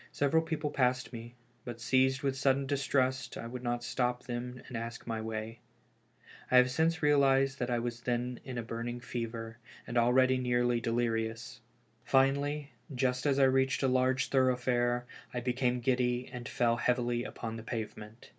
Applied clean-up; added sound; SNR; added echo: none; none; none; none.